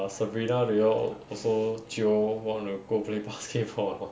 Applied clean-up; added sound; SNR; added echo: none; none; none; none.